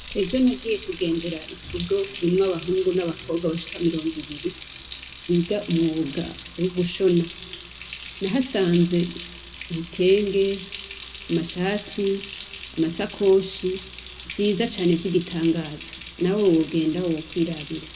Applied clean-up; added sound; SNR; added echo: none; Water tap, faucet; 15 dB; reverberation time 1.1 s.